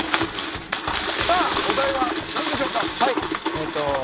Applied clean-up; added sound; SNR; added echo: neural mask model RNNoise.